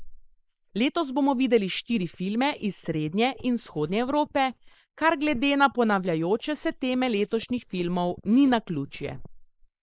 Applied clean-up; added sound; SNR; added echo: neural mask model Resemble Enhance denoiser.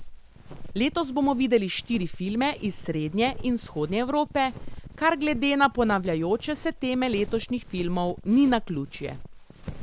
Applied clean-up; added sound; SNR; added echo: none; Walk, footsteps; 13 dB; none.